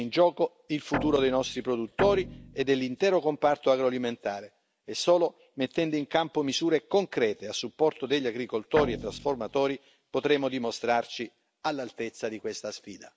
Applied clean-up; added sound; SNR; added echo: none; Guitar; 8 dB; none.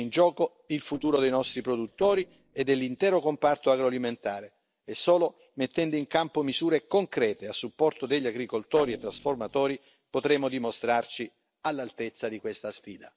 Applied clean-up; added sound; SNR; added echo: neural separator model SepFormer DNS4.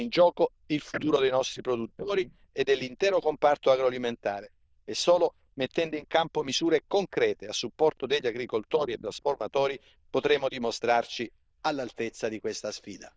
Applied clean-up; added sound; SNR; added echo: neural diffusion model UNIVERSE++.